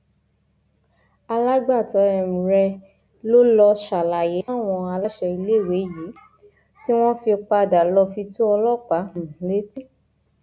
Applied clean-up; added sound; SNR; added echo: none; none; none; none.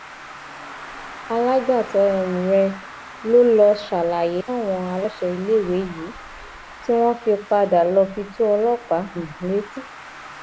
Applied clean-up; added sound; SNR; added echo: none; Traffic noise, roadway noise; 17 dB; none.